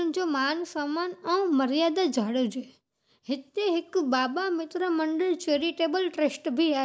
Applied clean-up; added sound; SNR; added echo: none; none; none; none.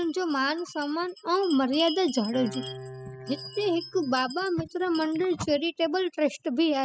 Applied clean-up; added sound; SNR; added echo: classical method spectral subtraction.